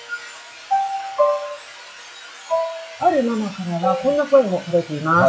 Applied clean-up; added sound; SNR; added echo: classical method WPE with log-MMSE.